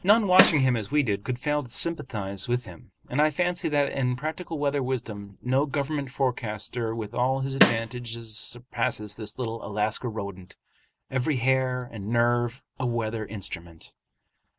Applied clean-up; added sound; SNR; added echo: none; Snare drum; -4 dB; none.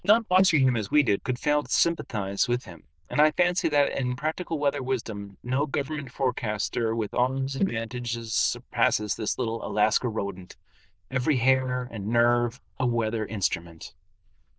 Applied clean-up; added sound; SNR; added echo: neural diffusion model UNIVERSE++.